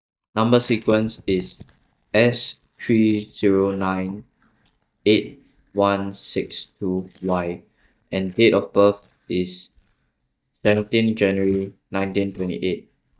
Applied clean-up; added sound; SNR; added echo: neural mask model DeepFilterNet 3.